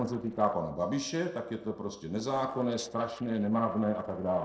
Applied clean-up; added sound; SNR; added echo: neural separator model SepFormer DNS4.